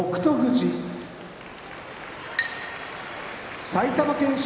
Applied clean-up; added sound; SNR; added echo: none; none; none; none.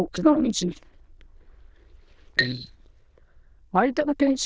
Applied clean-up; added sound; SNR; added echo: neural diffusion model UNIVERSE++.